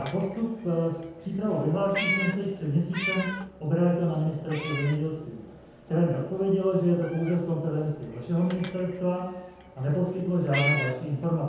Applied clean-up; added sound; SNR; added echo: none; Meow; 11 dB; reverberation time 0.9 s.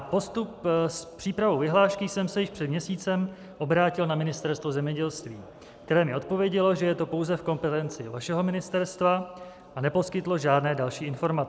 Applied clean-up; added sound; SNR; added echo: none; none; none; none.